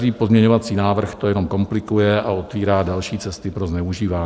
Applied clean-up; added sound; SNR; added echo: none; none; none; none.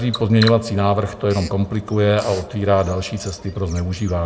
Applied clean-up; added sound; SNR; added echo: none; Bird vocalization, bird call, bird song; 16 dB; reverberation time 0.9 s.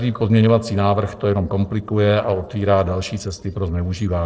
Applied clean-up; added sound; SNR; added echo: neural separator model SepFormer DNS4.